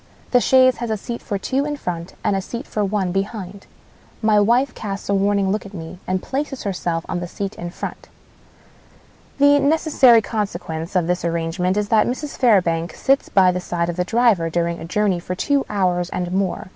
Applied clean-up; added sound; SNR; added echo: none; none; none; none.